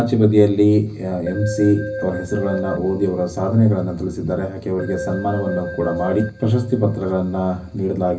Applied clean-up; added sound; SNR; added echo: none; Keyboard (musical); 12 dB; reverberation time 0.4 s.